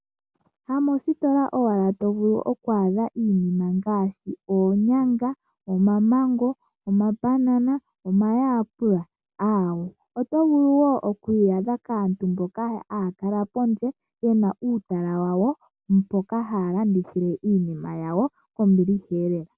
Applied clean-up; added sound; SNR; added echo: none; none; none; none.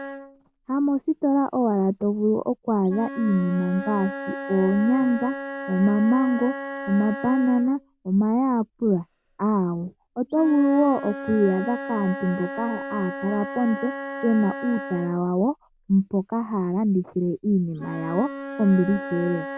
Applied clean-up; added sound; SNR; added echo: none; Wind instrument, woodwind instrument; 12 dB; none.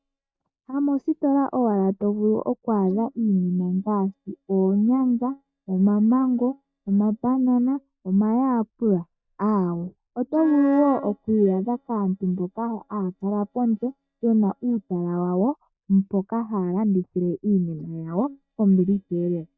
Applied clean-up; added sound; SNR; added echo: neural mask model DeepFilterNet 3.